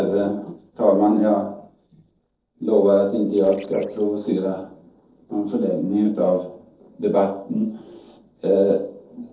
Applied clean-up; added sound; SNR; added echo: neural separator model SepFormer DNS4.